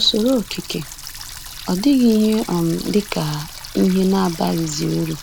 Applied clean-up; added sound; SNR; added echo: none; Water tap, faucet; 14 dB; none.